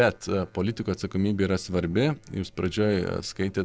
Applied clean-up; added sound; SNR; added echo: neural separator model SepFormer DNS4.